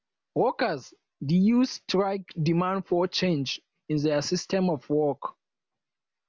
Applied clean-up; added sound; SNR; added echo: none; none; none; none.